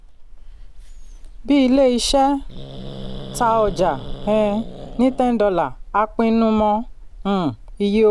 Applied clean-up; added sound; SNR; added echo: none; Growling; 13 dB; none.